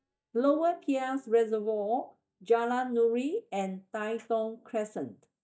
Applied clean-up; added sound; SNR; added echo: neural mask model DeepFilterNet 3.